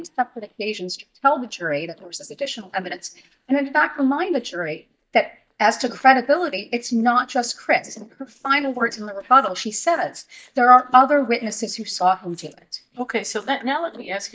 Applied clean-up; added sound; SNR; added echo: neural mask model DeepFilterNet 3.